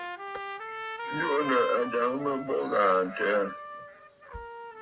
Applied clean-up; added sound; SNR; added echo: none; Trumpet; 9 dB; none.